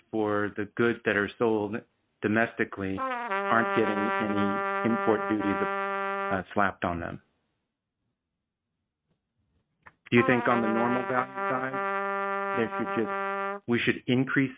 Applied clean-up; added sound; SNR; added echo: neural mask model RNNoise.